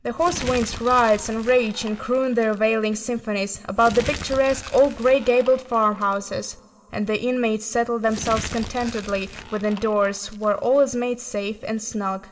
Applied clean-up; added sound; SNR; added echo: none; Crumpling, crinkling; 14 dB; reverberation time 2.5 s.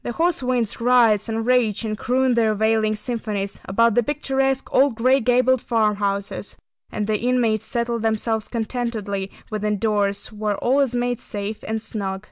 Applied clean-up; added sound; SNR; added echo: none; none; none; none.